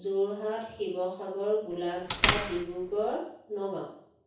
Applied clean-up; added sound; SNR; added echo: none; Door; -3 dB; reverberation time 0.6 s.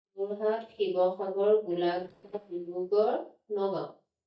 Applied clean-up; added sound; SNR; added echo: neural mask model DeepFilterNet 3.